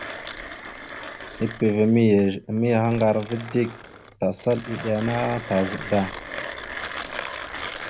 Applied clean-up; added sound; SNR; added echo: none; Mechanisms; 11 dB; none.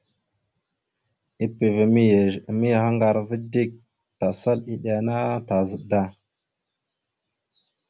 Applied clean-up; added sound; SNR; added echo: none; none; none; none.